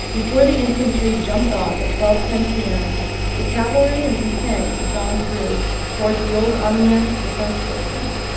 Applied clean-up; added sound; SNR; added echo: none; Engine; 2 dB; reverberation time 0.8 s.